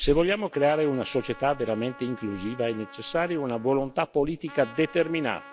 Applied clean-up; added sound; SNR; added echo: none; Trumpet; 20 dB; none.